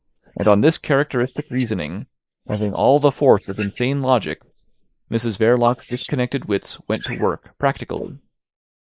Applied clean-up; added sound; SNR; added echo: neural mask model Resemble Enhance denoiser.